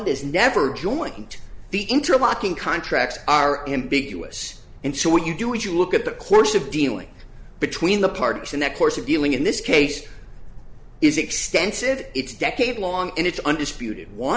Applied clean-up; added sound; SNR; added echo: none; none; none; none.